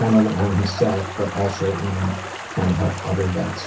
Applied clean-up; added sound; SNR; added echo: none; Stream; 10 dB; reverberation time 0.3 s.